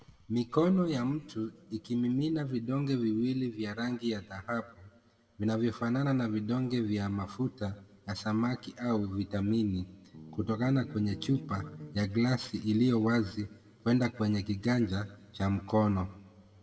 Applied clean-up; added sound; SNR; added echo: none; Bass guitar; 14 dB; reverberation time 1.6 s.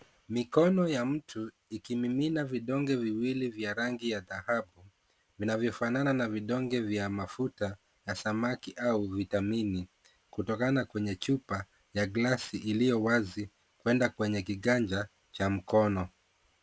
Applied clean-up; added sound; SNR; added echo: none; none; none; none.